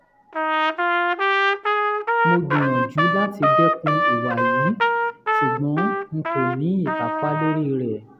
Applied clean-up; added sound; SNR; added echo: none; Trumpet; -4 dB; none.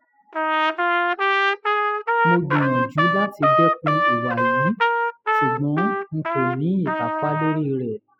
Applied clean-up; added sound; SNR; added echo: classical method spectral subtraction.